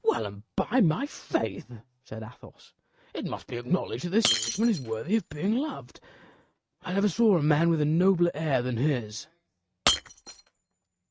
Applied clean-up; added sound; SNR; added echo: neural mask model RNNoise.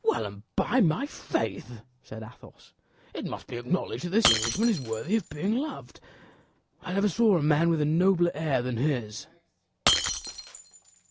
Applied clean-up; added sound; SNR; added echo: none; Shatter; 8 dB; none.